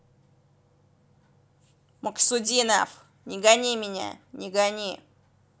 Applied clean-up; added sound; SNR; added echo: none; none; none; none.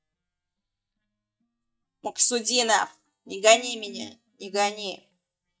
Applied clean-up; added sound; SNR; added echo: neural mask model DeepFilterNet 3.